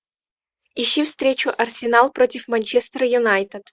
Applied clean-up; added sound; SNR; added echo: neural mask model Resemble Enhance denoiser.